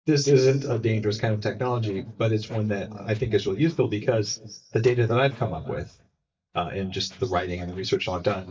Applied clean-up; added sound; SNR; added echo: neural mask model DeepFilterNet 3.